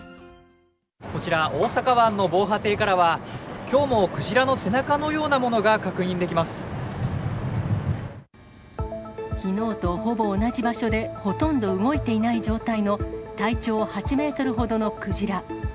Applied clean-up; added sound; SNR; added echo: none; none; none; none.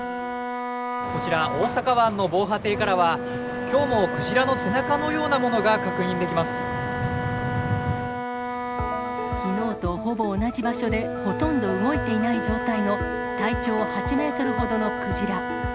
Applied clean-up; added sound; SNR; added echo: none; Wind instrument, woodwind instrument; 4 dB; none.